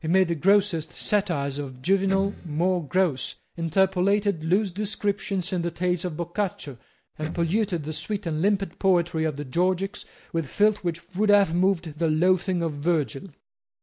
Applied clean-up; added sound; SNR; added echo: none; Electric guitar; 15 dB; none.